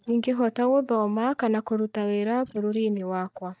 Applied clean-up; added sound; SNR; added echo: neural mask model DeepFilterNet 3.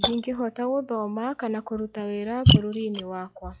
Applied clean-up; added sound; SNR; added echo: classical method log-MMSE.